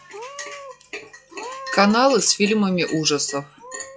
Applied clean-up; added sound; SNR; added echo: classical method log-MMSE.